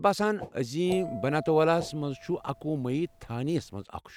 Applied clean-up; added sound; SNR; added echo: none; Bell + Whoosh, swoosh, swish; 15 dB; none.